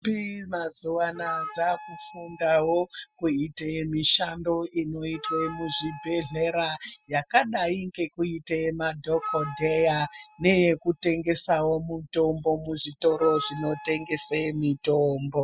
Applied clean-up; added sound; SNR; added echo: classical method spectral subtraction.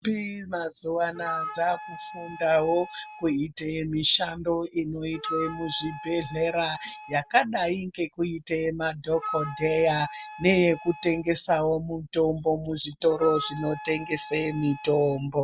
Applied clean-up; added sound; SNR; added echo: none; Wind instrument, woodwind instrument; 13 dB; none.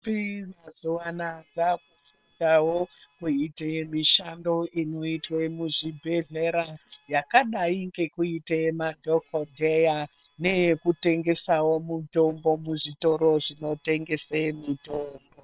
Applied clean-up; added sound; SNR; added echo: neural separator model SepFormer WHAM!.